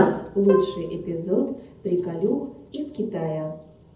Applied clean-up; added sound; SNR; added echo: none; Plucked string instrument; 11 dB; reverberation time 0.7 s.